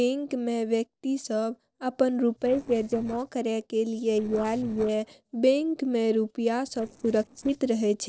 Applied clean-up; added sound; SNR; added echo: neural separator model SepFormer DNS4.